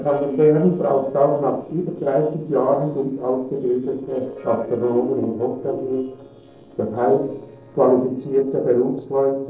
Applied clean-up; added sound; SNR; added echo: neural separator model SepFormer DNS4.